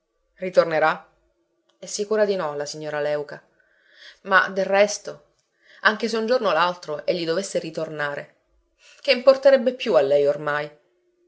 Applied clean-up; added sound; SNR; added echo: none; none; none; none.